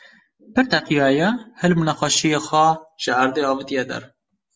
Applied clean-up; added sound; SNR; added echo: none; none; none; none.